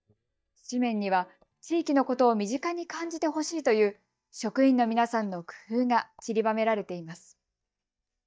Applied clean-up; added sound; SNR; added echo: neural mask model DeepFilterNet 3.